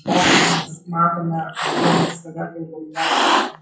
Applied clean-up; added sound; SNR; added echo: classical method WPE with log-MMSE.